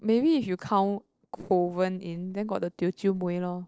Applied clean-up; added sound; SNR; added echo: neural separator model SepFormer DNS4.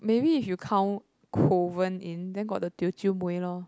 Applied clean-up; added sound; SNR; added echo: none; none; none; none.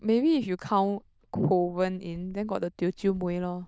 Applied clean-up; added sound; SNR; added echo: neural diffusion model UNIVERSE++.